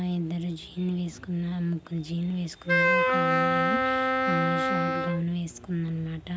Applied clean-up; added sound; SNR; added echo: none; Wind instrument, woodwind instrument; -5 dB; none.